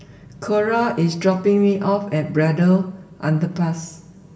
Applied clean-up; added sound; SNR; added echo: none; none; none; reverberation time 1.0 s.